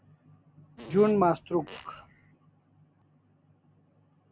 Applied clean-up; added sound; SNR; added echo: none; Fart; 18 dB; none.